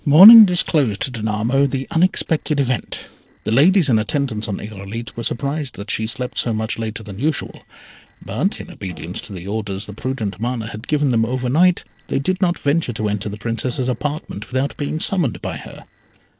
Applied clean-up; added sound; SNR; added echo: neural separator model SepFormer DNS4.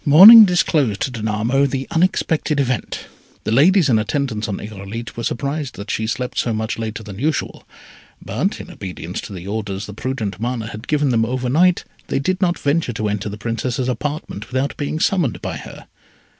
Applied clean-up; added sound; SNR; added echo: none; none; none; none.